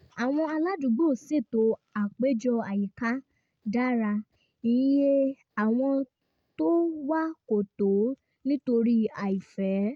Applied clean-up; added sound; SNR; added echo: none; none; none; none.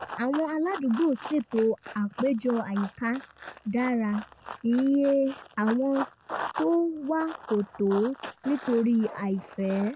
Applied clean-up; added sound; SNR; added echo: none; Run; 14 dB; none.